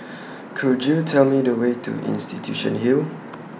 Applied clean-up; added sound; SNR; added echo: none; none; none; none.